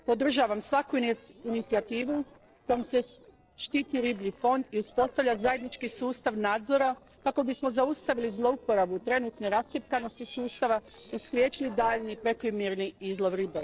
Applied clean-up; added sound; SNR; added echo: neural separator model SepFormer DNS4.